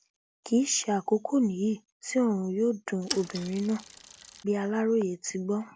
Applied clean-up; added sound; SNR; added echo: none; Mechanisms / Bicycle; 12 dB; none.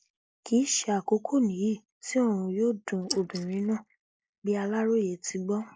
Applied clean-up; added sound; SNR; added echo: neural mask model Resemble Enhance denoiser.